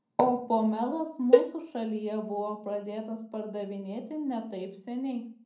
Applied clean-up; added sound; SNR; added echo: none; Cowbell; -4 dB; reverberation time 0.6 s.